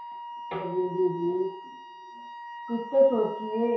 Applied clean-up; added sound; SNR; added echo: none; Wind instrument, woodwind instrument; 11 dB; reverberation time 0.6 s.